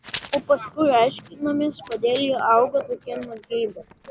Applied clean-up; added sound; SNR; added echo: none; Writing; 17 dB; none.